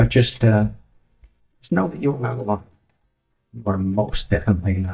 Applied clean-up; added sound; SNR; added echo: neural mask model DeepFilterNet 3.